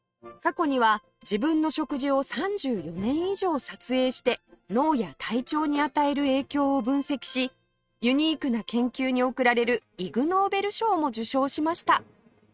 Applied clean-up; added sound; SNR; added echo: neural mask model RNNoise.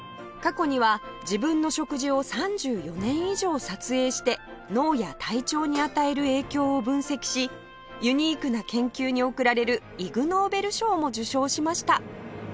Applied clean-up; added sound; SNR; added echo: none; Dishes, pots, and pans; 16 dB; none.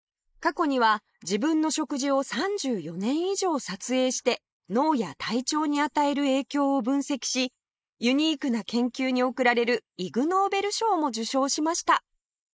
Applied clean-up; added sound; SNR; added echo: neural mask model Resemble Enhance denoiser.